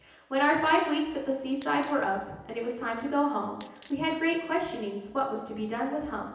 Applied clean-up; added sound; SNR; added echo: none; Coin (dropping); 12 dB; reverberation time 0.9 s.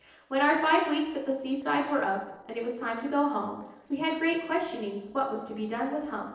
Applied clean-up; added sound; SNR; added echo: neural separator model SepFormer DNS4.